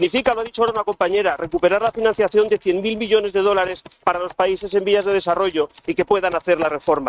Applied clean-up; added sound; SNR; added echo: neural mask model RNNoise.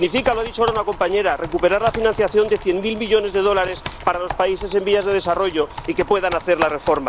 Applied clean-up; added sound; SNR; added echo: none; Computer keyboard; 13 dB; none.